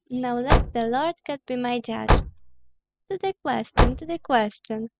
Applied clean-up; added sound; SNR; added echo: classical method spectral subtraction.